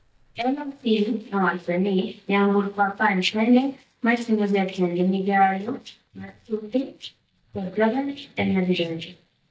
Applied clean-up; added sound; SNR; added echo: neural mask model DeepFilterNet 3.